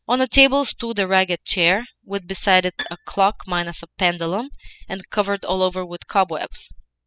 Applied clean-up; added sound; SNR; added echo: classical method spectral subtraction.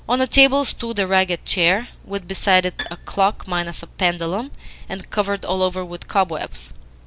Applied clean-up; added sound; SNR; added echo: none; Bowed string instrument; 15 dB; none.